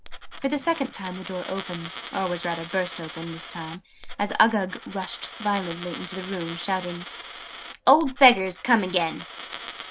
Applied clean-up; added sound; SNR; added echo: none; Coin (dropping); 10 dB; none.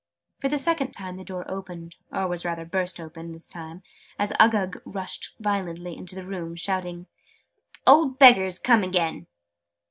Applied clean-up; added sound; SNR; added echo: none; none; none; none.